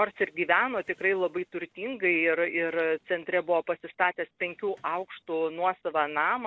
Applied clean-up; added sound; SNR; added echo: none; none; none; none.